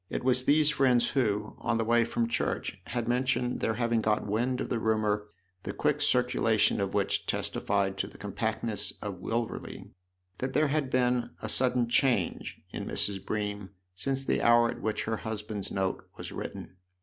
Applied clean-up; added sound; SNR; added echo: none; none; none; none.